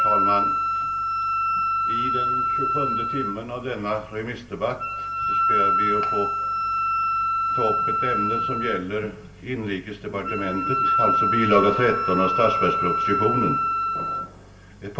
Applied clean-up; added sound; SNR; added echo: none; Wind instrument, woodwind instrument; -3 dB; reverberation time 0.3 s.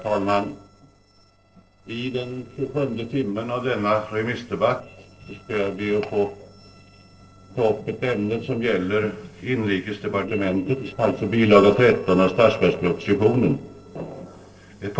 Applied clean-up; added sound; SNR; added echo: neural separator model SepFormer DNS4.